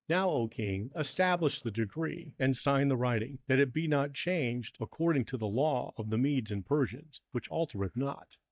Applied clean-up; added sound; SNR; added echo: neural mask model DeepFilterNet 3.